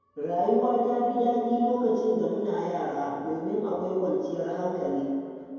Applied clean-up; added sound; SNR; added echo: none; none; none; reverberation time 2.2 s.